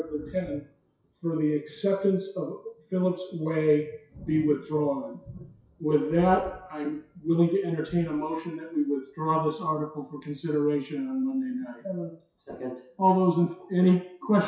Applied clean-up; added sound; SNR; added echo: classical method WPE with log-MMSE.